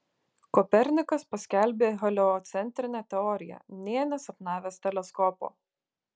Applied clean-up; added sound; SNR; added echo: none; none; none; none.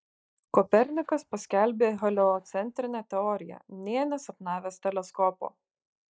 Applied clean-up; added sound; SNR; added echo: neural mask model DeepFilterNet 3.